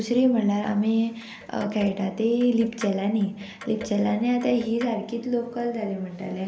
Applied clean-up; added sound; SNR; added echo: none; Clock; 20 dB; none.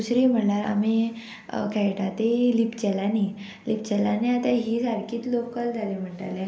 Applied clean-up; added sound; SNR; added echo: none; none; none; none.